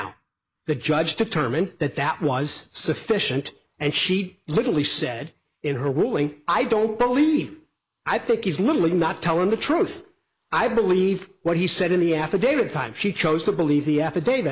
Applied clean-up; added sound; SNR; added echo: neural mask model Resemble Enhance denoiser.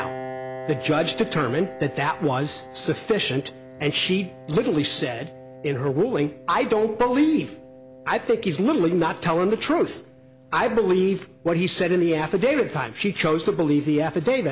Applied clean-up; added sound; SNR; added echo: none; Piano; 17 dB; none.